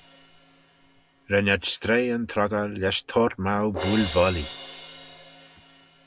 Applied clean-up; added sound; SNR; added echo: none; Crash cymbal; 14 dB; none.